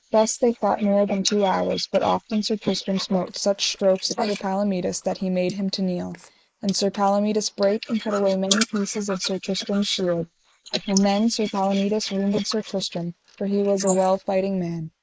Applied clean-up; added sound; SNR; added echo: neural mask model Resemble Enhance denoiser.